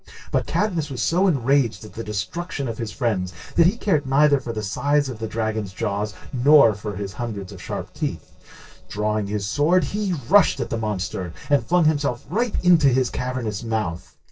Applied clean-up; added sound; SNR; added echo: neural separator model SepFormer DNS4.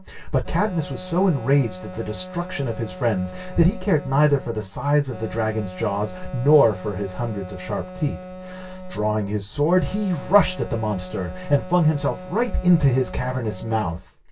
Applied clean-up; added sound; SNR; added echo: none; Wind instrument, woodwind instrument; 14 dB; reverberation time 0.1 s.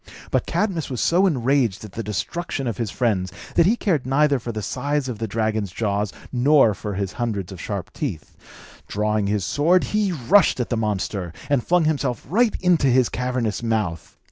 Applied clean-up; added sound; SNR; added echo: none; none; none; none.